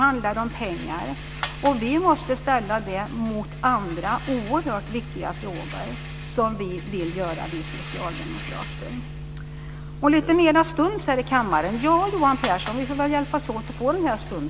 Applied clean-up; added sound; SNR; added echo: none; Rattle; 14 dB; none.